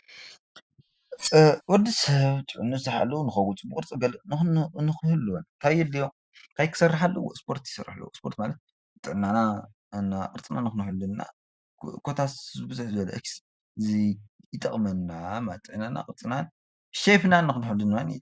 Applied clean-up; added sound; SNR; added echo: classical method Wiener filter.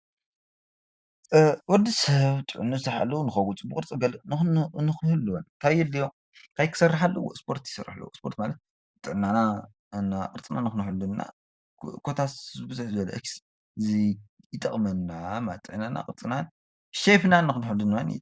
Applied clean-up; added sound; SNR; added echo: neural mask model DeepFilterNet 3.